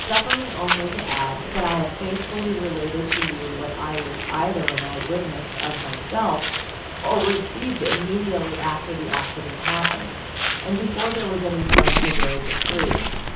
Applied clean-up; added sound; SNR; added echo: none; Bird; -1 dB; reverberation time 0.6 s.